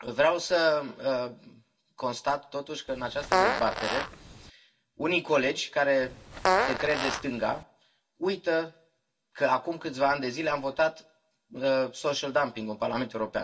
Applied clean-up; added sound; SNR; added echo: none; Fart; 0 dB; reverberation time 0.2 s.